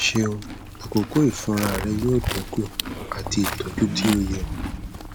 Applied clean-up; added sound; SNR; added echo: none; Livestock, farm animals, working animals + Accelerating, revving, vroom; 5 dB; none.